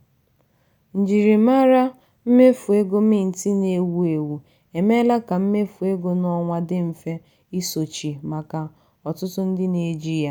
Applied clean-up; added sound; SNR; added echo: none; none; none; none.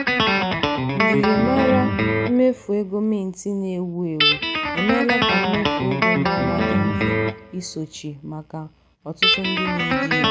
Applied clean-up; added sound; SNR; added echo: none; Guitar; -3 dB; none.